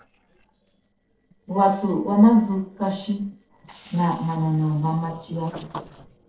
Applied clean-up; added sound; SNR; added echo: neural separator model SepFormer DNS4.